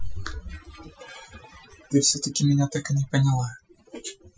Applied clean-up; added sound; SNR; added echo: classical method Wiener filter.